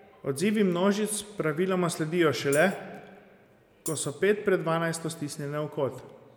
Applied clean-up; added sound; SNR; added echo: none; Tambourine; 18 dB; none.